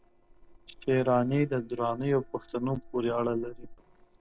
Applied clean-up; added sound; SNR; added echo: neural separator model SepFormer DNS4.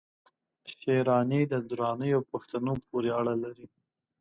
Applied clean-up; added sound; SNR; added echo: none; none; none; none.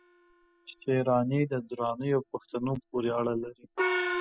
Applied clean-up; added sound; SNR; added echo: classical method spectral subtraction.